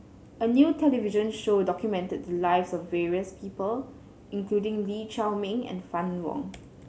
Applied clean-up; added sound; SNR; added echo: none; none; none; none.